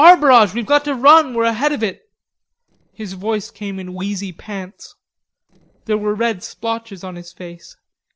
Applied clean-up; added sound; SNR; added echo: neural separator model SepFormer DNS4.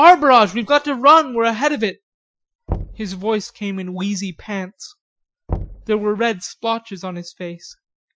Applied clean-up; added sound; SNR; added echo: classical method Wiener filter.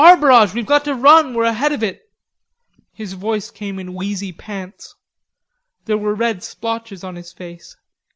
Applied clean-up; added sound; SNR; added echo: none; none; none; none.